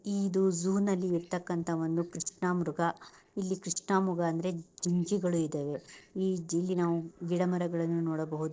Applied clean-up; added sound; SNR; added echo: neural separator model SepFormer DNS4.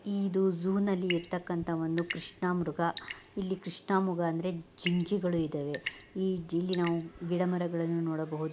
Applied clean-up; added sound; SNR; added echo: none; Drip / Sink (filling or washing) / Water tap, faucet / Water; 13 dB; none.